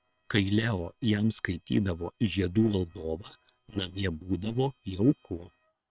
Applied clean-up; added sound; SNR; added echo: neural separator model SepFormer WHAM!.